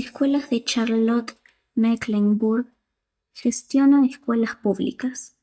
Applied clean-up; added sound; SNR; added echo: neural mask model DeepFilterNet 3.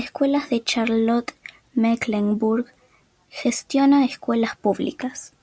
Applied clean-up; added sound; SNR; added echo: none; none; none; none.